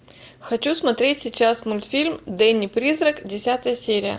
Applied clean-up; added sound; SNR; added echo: none; none; none; none.